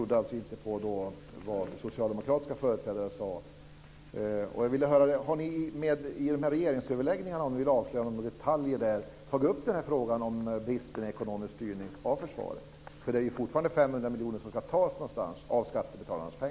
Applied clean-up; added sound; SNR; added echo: none; none; none; none.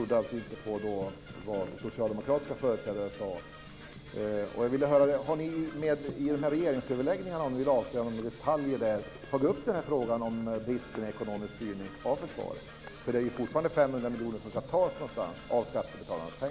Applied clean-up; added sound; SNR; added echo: none; Brass instrument / Percussion; 17 dB; none.